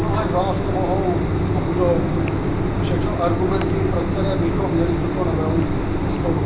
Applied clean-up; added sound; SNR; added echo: none; Mechanisms; -4 dB; reverberation time 0.2 s.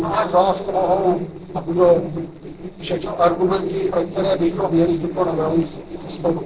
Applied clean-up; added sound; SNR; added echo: neural separator model SepFormer DNS4.